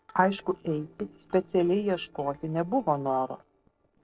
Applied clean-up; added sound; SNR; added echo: neural separator model SepFormer DNS4.